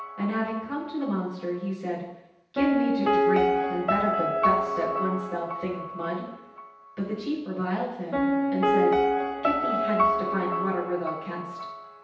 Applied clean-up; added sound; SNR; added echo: none; Piano; -3 dB; reverberation time 0.9 s.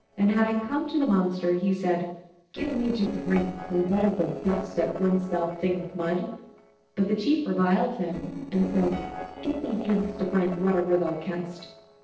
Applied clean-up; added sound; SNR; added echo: neural separator model SepFormer DNS4.